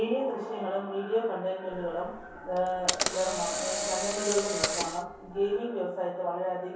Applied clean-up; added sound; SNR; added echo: none; Camera; 2 dB; reverberation time 0.6 s.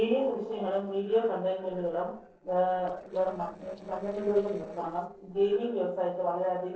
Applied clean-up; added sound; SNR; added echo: neural separator model SepFormer DNS4.